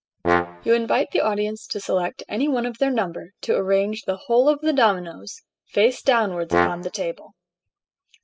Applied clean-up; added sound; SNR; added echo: classical method spectral subtraction.